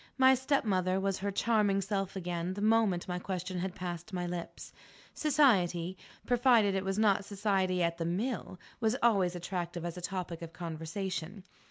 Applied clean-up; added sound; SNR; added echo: none; none; none; none.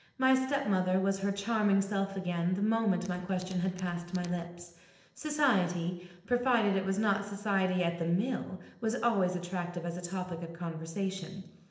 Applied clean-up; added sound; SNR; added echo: neural separator model SepFormer DNS4.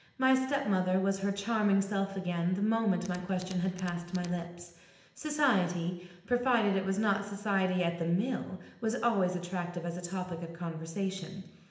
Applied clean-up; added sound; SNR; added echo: none; Tools; 20 dB; reverberation time 0.8 s.